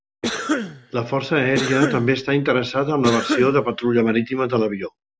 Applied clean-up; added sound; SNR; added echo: none; Cough; 7 dB; none.